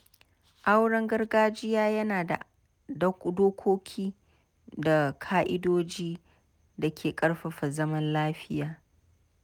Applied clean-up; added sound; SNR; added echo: none; none; none; none.